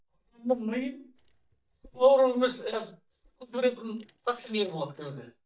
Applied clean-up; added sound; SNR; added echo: neural mask model DeepFilterNet 3.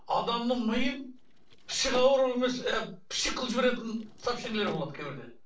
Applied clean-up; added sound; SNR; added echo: neural separator model SepFormer DNS4.